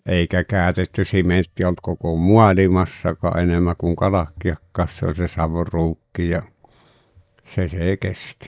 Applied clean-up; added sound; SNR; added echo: neural mask model DeepFilterNet 3.